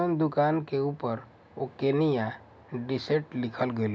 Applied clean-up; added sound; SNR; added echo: none; none; none; none.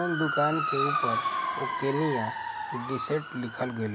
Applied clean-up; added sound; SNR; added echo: none; Motor vehicle (road) / Siren; 0 dB; none.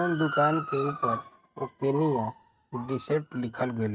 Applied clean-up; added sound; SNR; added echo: neural mask model RNNoise.